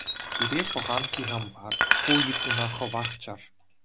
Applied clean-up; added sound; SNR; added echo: none; Glass; -3 dB; none.